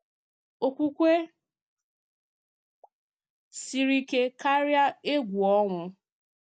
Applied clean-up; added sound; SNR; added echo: none; none; none; none.